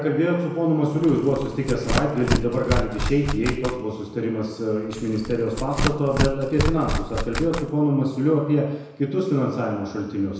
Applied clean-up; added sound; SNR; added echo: none; Tearing; 4 dB; reverberation time 1.0 s.